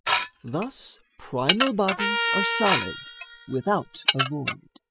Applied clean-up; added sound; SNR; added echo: classical method spectral subtraction.